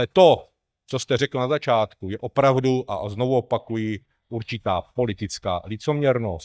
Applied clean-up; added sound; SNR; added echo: neural mask model DeepFilterNet 3.